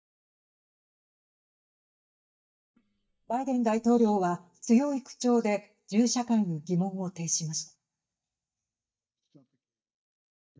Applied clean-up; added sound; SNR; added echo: neural mask model DeepFilterNet 3.